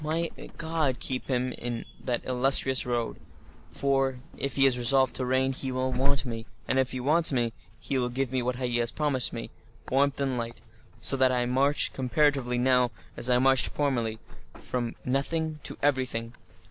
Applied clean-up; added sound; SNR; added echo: none; Alarm / Insect; 2 dB; none.